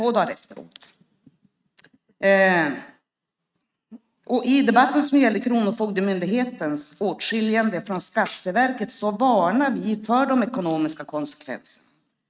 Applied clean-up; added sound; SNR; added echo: neural mask model RNNoise.